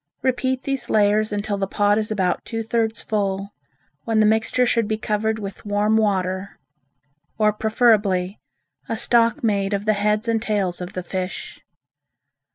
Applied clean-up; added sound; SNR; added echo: none; none; none; none.